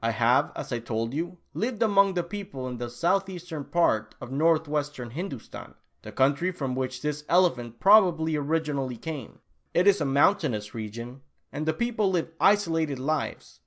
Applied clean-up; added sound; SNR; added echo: none; none; none; none.